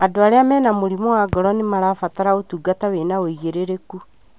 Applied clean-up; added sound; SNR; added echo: none; Crackle; 17 dB; none.